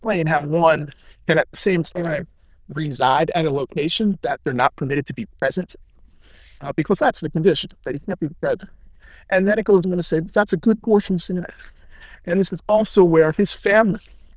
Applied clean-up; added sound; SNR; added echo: neural diffusion model UNIVERSE++.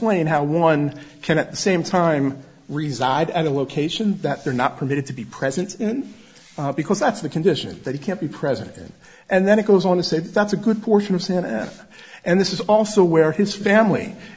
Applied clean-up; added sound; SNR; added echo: none; none; none; none.